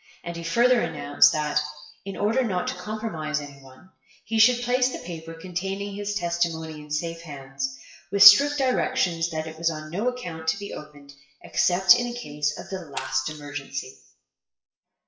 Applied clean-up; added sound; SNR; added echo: classical method WPE with log-MMSE.